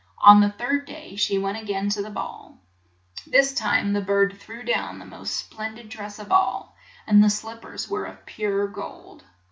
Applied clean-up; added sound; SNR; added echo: none; none; none; none.